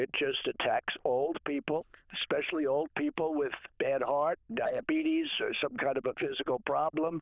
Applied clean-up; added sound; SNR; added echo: neural diffusion model UNIVERSE++.